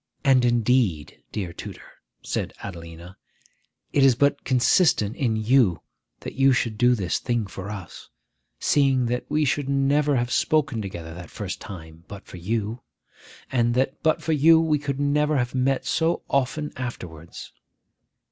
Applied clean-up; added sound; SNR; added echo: none; none; none; none.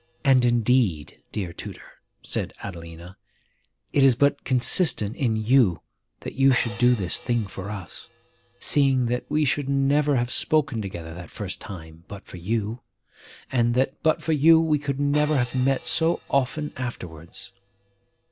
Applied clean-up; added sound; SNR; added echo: none; Crash cymbal; 17 dB; none.